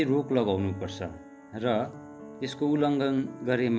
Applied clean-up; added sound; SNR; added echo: none; Piano; 16 dB; none.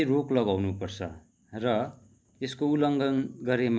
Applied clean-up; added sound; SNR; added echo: none; none; none; none.